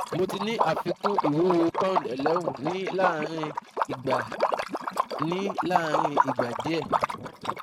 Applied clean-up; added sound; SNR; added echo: neural mask model RNNoise.